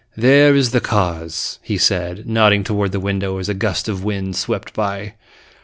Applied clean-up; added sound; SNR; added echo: none; none; none; none.